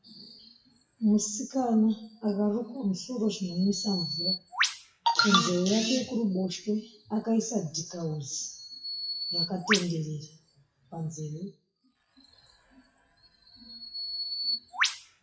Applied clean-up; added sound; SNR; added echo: classical method WPE with log-MMSE.